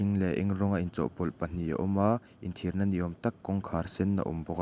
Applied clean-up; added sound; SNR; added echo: none; none; none; none.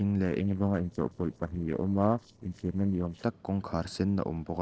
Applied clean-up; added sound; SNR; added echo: neural separator model SepFormer DNS4.